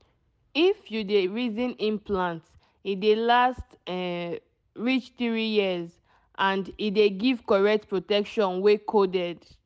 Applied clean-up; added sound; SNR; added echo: none; none; none; none.